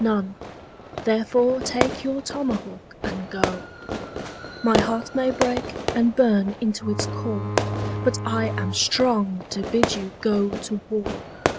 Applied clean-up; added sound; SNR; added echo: none; Fireworks + Bowed string instrument; 4 dB; none.